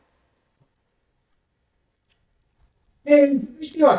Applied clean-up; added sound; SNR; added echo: neural mask model DeepFilterNet 3.